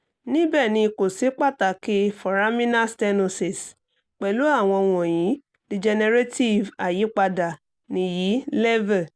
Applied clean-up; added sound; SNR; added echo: none; none; none; none.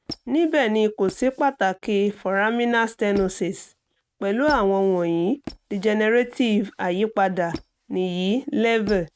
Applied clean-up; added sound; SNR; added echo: neural mask model RNNoise.